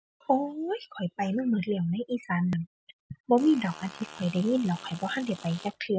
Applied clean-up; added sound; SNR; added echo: none; Fart; 18 dB; none.